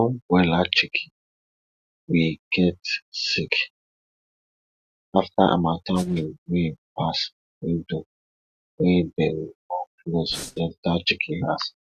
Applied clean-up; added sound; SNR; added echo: neural mask model RNNoise.